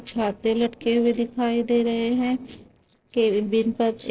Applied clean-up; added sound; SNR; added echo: neural separator model SepFormer DNS4.